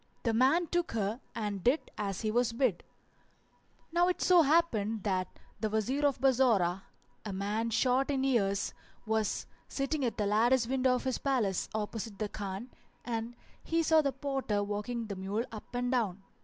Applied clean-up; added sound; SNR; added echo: none; none; none; none.